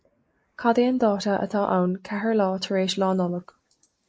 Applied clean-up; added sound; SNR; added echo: neural mask model Resemble Enhance denoiser.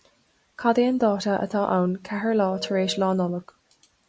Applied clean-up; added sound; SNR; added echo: none; Telephone; 16 dB; none.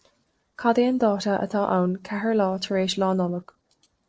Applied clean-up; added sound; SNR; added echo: neural separator model SepFormer DNS4.